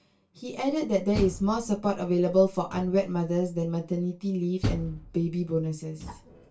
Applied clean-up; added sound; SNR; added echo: none; Door; 11 dB; reverberation time 0.2 s.